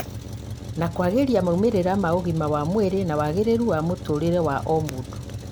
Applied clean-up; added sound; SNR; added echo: none; Truck; 10 dB; none.